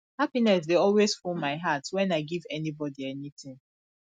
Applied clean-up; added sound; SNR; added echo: none; none; none; none.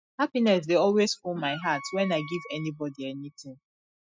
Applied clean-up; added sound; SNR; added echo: classical method spectral subtraction.